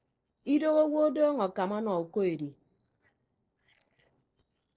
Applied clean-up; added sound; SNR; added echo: neural separator model SepFormer DNS4.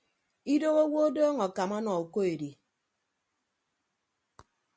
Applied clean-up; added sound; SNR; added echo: none; none; none; none.